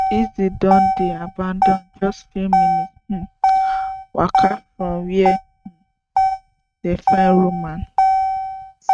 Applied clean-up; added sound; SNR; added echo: neural mask model RNNoise.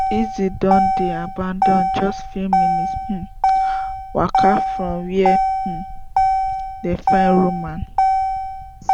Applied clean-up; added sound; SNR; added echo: none; Motor vehicle (road); -3 dB; none.